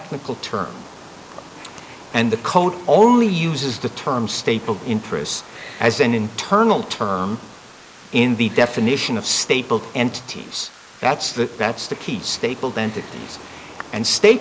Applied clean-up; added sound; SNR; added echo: neural mask model Resemble Enhance denoiser.